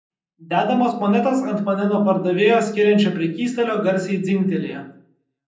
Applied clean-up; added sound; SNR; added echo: none; none; none; reverberation time 0.6 s.